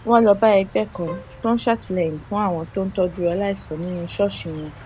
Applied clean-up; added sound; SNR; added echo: none; Bowed string instrument + Insect; 18 dB; none.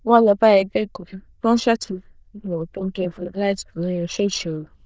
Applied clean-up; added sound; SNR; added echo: neural diffusion model UNIVERSE++.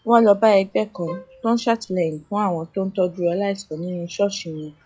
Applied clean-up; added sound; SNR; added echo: classical method log-MMSE.